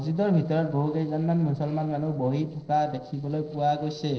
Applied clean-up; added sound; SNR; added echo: neural separator model SepFormer DNS4.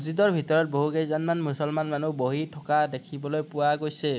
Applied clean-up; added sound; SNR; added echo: none; none; none; none.